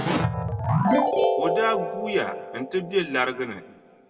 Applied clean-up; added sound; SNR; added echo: none; Keyboard (musical); -3 dB; reverberation time 1.2 s.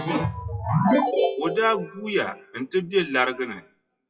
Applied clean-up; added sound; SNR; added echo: classical method WPE with log-MMSE.